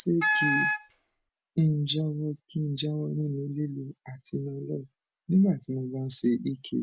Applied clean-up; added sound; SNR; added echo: none; Wind instrument, woodwind instrument; 3 dB; none.